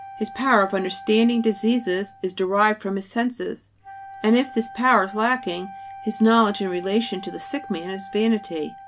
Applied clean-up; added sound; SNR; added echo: none; Wind instrument, woodwind instrument; 17 dB; none.